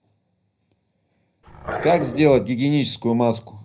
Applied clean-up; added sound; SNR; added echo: none; Growling; 8 dB; reverberation time 0.5 s.